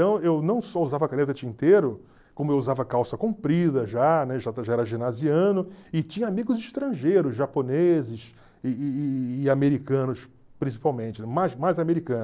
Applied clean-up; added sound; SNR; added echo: none; none; none; none.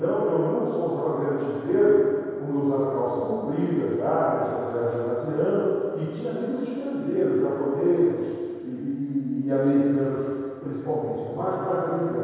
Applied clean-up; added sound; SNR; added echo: none; none; none; reverberation time 2.2 s.